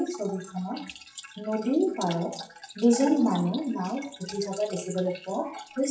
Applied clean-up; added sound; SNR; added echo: classical method WPE with log-MMSE.